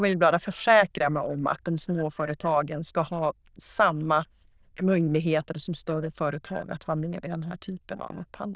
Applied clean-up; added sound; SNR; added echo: neural diffusion model UNIVERSE++.